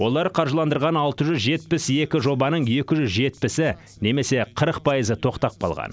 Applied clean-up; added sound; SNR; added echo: none; none; none; none.